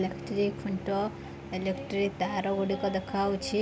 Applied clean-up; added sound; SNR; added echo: none; Bowed string instrument; 15 dB; none.